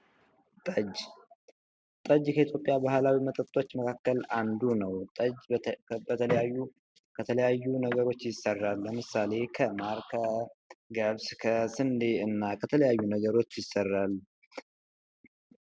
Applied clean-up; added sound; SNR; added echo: none; none; none; none.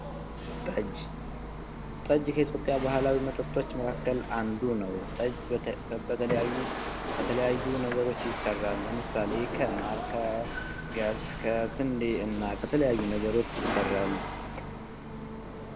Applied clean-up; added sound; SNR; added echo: none; Rattle / Chatter / Hiss / Engine / Mechanisms; 5 dB; none.